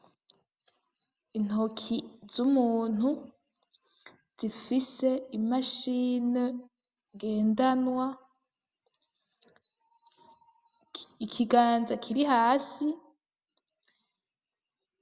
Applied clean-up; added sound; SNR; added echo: none; none; none; none.